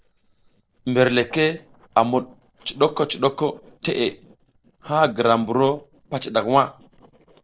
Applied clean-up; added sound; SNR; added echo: neural separator model SepFormer DNS4.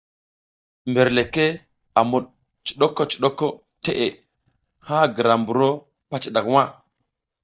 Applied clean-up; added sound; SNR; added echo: neural mask model DeepFilterNet 3.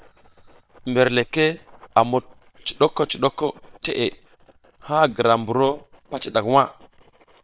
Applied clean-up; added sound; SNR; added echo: neural separator model SepFormer WHAM!.